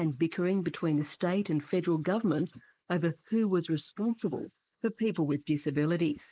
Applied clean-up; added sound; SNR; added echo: neural mask model Resemble Enhance denoiser.